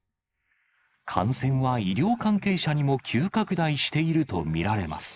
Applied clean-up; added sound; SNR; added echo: neural mask model Resemble Enhance denoiser.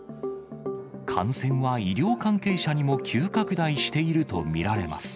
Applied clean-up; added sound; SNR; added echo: none; none; none; none.